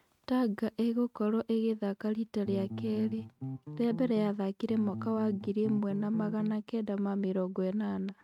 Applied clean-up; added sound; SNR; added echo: neural mask model RNNoise.